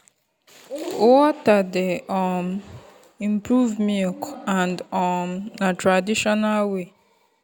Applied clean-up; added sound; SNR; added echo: none; none; none; none.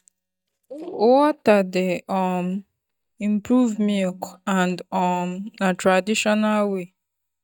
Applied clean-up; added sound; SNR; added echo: neural mask model DeepFilterNet 3.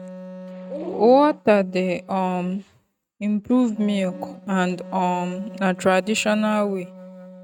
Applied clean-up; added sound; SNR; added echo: neural mask model RNNoise.